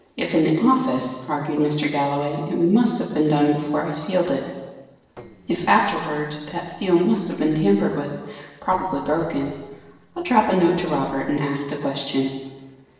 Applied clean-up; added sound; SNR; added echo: neural separator model SepFormer DNS4.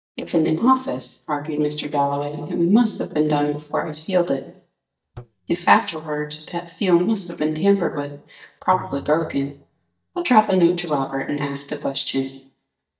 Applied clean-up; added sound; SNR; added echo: neural mask model DeepFilterNet 3.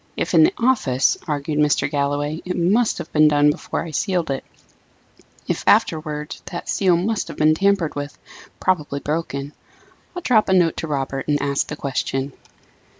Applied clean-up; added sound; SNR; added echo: none; none; none; none.